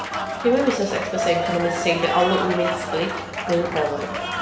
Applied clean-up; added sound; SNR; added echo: none; Applause; 4 dB; none.